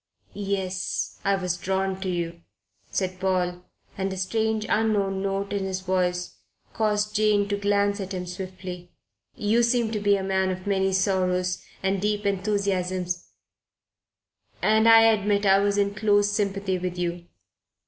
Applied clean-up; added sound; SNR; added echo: none; none; none; none.